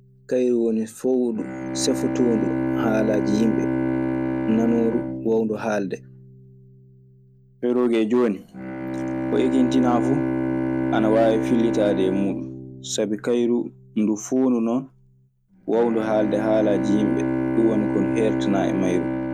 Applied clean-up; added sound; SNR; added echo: none; Bowed string instrument; 3 dB; none.